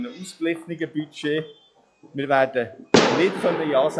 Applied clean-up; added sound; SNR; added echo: classical method log-MMSE.